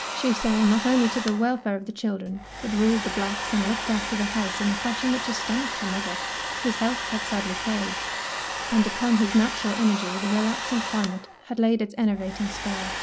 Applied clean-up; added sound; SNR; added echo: none; Domestic sounds, home sounds; 6 dB; none.